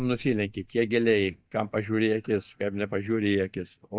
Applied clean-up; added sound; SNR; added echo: neural mask model DeepFilterNet 3.